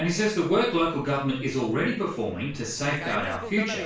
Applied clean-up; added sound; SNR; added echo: none; Fixed-wing aircraft, airplane; 15 dB; reverberation time 0.4 s.